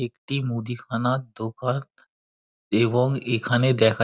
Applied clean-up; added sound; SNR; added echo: none; none; none; none.